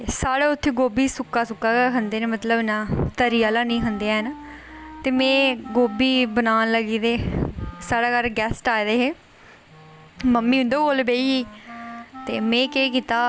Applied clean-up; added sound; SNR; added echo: none; Wind instrument, woodwind instrument; 19 dB; none.